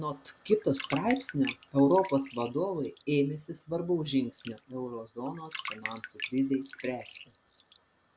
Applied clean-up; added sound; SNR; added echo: none; Bathtub (filling or washing); 14 dB; none.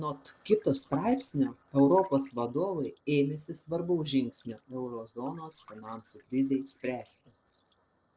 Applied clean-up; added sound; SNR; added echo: neural separator model SepFormer DNS4.